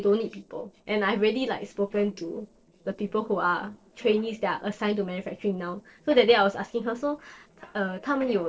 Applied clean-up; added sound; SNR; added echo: neural separator model SepFormer DNS4.